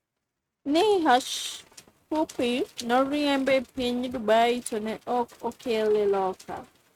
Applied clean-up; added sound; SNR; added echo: neural mask model RNNoise.